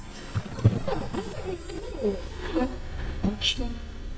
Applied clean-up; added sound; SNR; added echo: neural mask model DeepFilterNet 3.